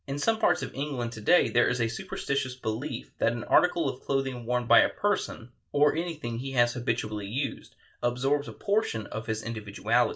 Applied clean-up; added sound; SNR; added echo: none; none; none; reverberation time 0.2 s.